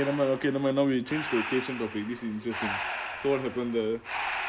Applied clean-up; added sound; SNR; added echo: none; Breathing; 7 dB; none.